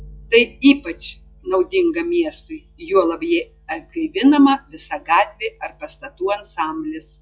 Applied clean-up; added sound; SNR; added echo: classical method log-MMSE.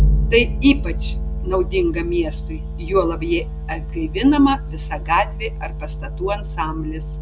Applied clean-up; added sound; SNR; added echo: none; Bass guitar; 14 dB; none.